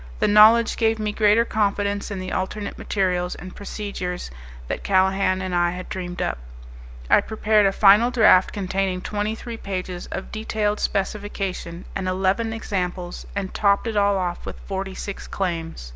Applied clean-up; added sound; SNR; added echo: none; none; none; none.